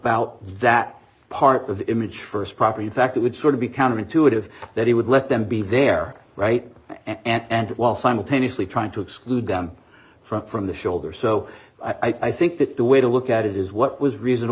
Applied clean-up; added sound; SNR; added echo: none; none; none; none.